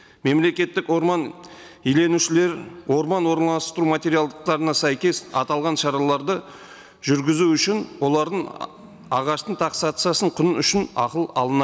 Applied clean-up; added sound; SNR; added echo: none; none; none; none.